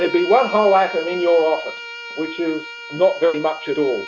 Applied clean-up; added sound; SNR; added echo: none; Bowed string instrument; 13 dB; none.